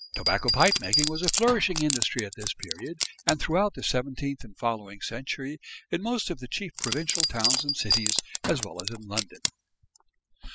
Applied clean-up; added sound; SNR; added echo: classical method spectral subtraction.